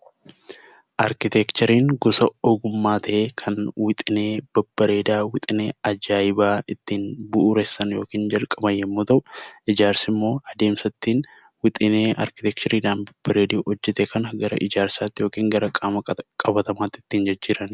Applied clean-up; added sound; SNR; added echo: none; none; none; none.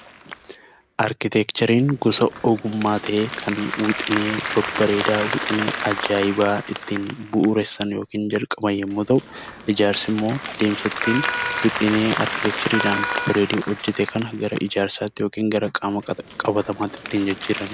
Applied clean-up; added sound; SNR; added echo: none; Applause + Wind instrument, woodwind instrument; 8 dB; none.